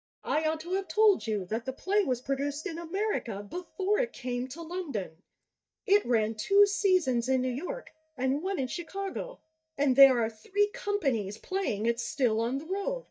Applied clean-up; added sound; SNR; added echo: neural mask model DeepFilterNet 3.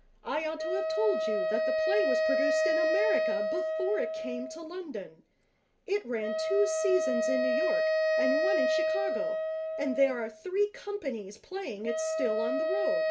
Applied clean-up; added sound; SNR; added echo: none; Wind instrument, woodwind instrument; -3 dB; reverberation time 0.2 s.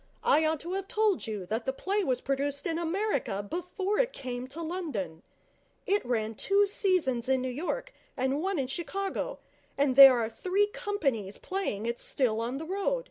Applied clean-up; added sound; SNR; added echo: none; none; none; none.